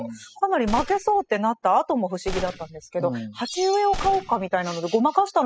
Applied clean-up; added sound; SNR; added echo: classical method spectral subtraction.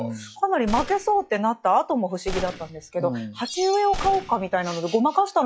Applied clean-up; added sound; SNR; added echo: classical method log-MMSE.